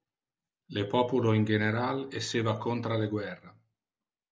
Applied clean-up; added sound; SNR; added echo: none; none; none; none.